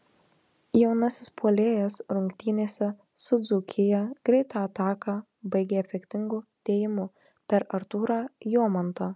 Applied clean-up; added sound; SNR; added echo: none; none; none; none.